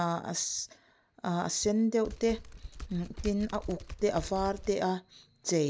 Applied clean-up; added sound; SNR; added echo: none; Typing; 11 dB; none.